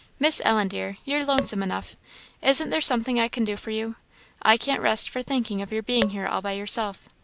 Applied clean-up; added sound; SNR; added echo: none; Tap / Glass; 5 dB; none.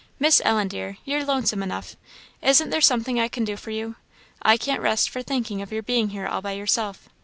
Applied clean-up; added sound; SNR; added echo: none; none; none; none.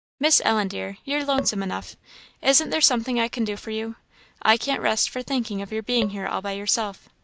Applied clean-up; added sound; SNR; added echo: neural mask model DeepFilterNet 3.